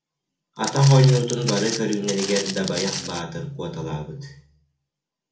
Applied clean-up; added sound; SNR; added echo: none; Walk, footsteps; 8 dB; reverberation time 0.4 s.